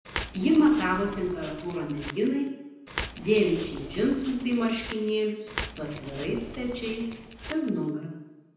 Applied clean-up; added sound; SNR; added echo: none; Crackle; 12 dB; reverberation time 0.8 s.